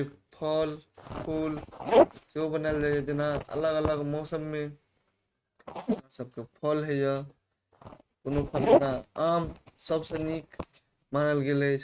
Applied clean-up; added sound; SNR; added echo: neural mask model RNNoise.